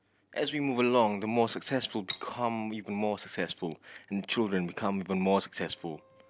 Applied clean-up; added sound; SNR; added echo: neural separator model SepFormer DNS4.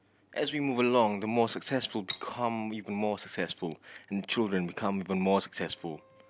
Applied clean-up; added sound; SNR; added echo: none; Cutlery, silverware; 12 dB; none.